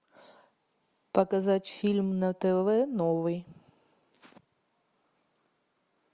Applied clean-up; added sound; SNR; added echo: none; none; none; none.